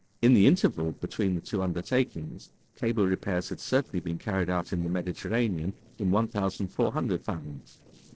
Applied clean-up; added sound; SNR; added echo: neural separator model SepFormer DNS4.